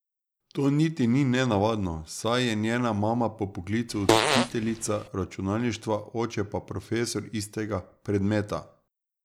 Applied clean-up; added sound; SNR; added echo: none; Fart; -2 dB; none.